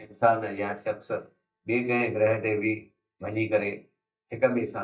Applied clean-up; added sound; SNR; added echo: neural mask model DeepFilterNet 3.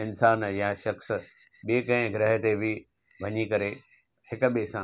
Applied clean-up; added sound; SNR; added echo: none; none; none; none.